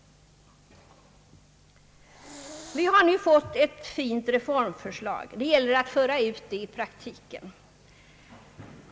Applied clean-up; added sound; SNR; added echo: none; Hiss; 19 dB; none.